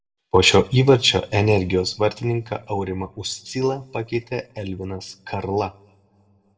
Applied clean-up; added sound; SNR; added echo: none; none; none; reverberation time 0.2 s.